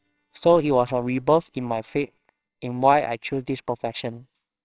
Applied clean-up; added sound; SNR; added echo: neural separator model SepFormer WHAMR!.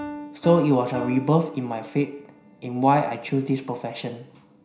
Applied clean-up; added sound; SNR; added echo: none; Piano; 15 dB; reverberation time 0.5 s.